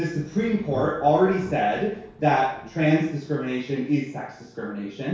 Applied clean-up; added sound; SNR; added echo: none; Thunder; 20 dB; reverberation time 0.6 s.